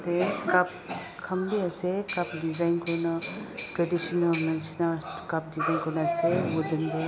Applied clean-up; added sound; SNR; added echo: none; Zipper (clothing); 20 dB; none.